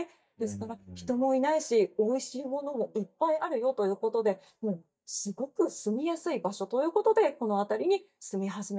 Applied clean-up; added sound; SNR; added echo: neural mask model DeepFilterNet 3.